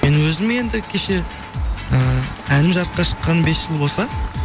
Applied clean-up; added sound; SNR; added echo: none; Drawer open or close + Domestic sounds, home sounds; 12 dB; none.